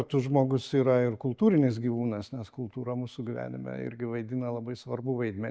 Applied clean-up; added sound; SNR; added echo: none; none; none; none.